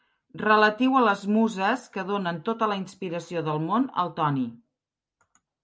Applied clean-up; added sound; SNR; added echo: none; none; none; none.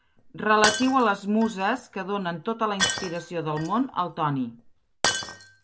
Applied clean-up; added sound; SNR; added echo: none; Shatter; 7 dB; none.